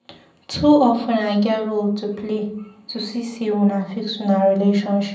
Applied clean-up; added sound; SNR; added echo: none; none; none; reverberation time 0.6 s.